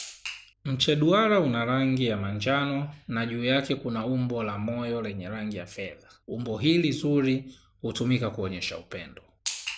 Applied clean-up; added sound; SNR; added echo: none; none; none; none.